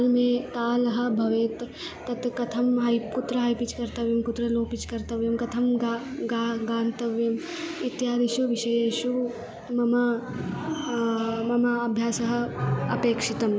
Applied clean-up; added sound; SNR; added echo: none; none; none; none.